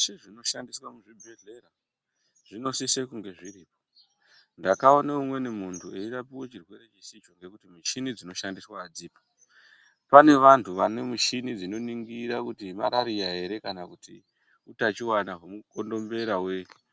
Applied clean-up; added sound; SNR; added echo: none; none; none; none.